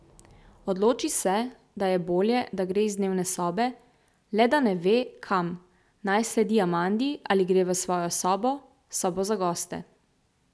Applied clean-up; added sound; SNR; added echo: none; none; none; none.